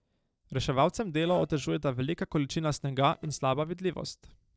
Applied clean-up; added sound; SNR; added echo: neural separator model SepFormer DNS4.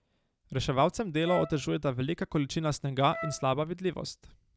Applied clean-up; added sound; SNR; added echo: none; Wind instrument, woodwind instrument; 12 dB; none.